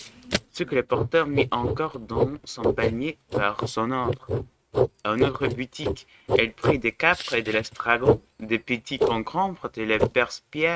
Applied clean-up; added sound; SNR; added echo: neural mask model RNNoise.